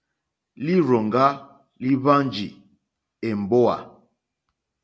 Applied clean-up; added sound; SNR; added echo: none; none; none; none.